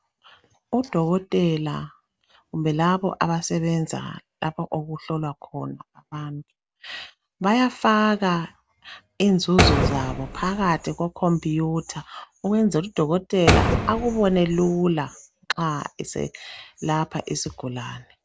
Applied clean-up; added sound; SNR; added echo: none; Door; -1 dB; none.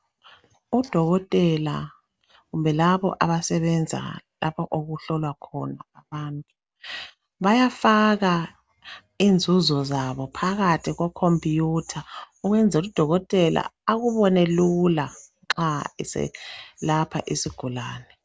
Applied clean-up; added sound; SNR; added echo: none; none; none; none.